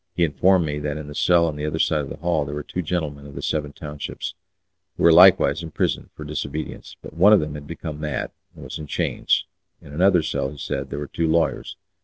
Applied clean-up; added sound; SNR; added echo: none; none; none; none.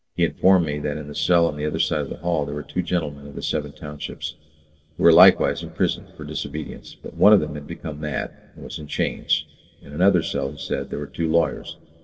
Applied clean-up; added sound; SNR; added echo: none; none; none; reverberation time 1.9 s.